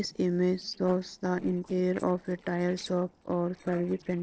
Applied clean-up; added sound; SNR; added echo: neural separator model SepFormer DNS4.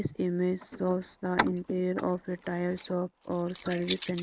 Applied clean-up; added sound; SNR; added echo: neural mask model Resemble Enhance denoiser.